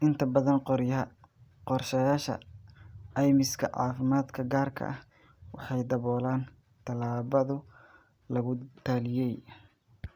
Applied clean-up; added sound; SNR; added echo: none; none; none; none.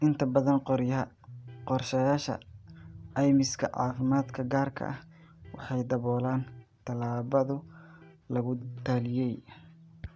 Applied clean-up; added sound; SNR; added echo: none; Electric guitar; 19 dB; none.